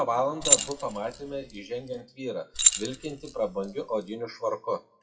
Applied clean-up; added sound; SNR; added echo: classical method WPE with log-MMSE.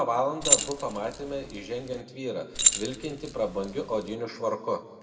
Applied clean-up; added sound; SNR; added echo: none; Keys jangling; -3 dB; reverberation time 1.3 s.